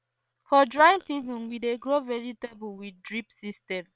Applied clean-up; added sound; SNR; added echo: neural separator model SepFormer WHAM!.